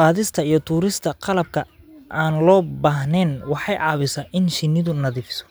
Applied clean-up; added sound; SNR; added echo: none; none; none; none.